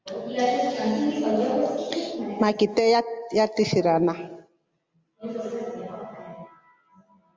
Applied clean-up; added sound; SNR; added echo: none; none; none; none.